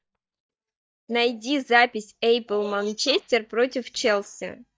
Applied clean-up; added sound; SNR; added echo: neural mask model DeepFilterNet 3.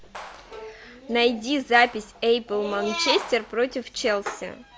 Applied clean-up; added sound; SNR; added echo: none; Bowed string instrument + Clapping; 19 dB; none.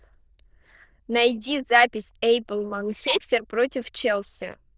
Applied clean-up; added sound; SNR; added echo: neural diffusion model UNIVERSE++.